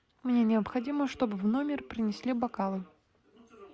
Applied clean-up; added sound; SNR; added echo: none; none; none; none.